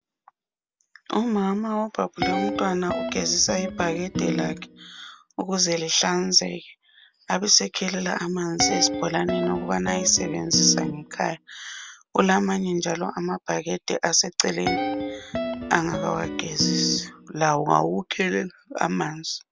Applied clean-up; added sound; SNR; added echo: none; Guitar; 5 dB; none.